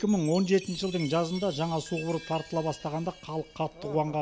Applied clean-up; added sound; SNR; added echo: none; Chime; 17 dB; none.